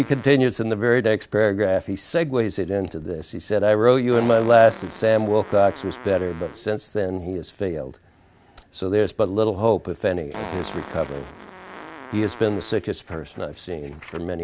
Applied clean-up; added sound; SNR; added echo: none; Fart; 19 dB; none.